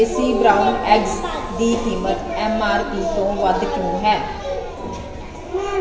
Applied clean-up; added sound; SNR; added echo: none; Keyboard (musical); 18 dB; reverberation time 1.9 s.